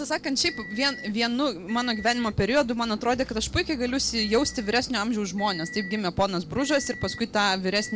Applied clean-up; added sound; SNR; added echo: none; Motor vehicle (road) / Engine; 15 dB; none.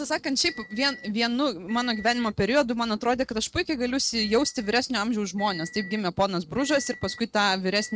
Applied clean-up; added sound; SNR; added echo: neural mask model RNNoise.